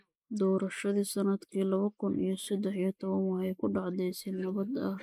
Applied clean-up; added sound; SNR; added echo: neural mask model Resemble Enhance denoiser.